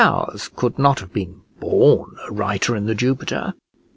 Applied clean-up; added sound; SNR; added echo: none; none; none; none.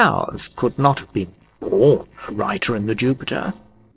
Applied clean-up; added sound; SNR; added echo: neural separator model SepFormer DNS4.